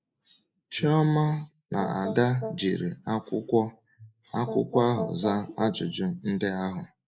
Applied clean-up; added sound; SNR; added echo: neural mask model Resemble Enhance denoiser.